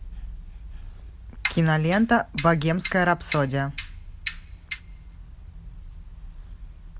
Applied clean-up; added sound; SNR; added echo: none; Clock; 11 dB; none.